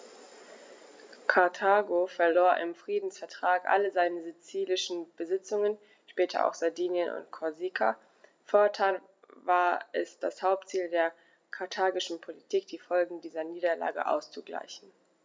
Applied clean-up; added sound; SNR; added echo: none; none; none; none.